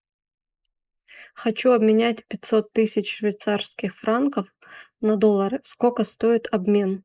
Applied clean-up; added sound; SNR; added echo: neural mask model Resemble Enhance denoiser.